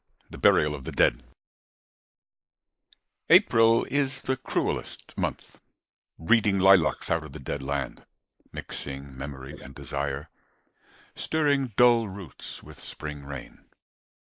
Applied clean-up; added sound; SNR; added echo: neural mask model Resemble Enhance denoiser.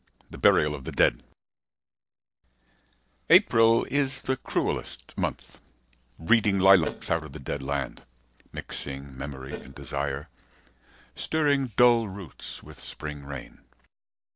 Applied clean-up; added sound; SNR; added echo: neural separator model SepFormer DNS4.